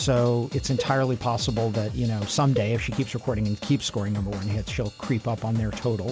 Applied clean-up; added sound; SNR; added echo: none; Drum / Drum kit + Cowbell; 11 dB; none.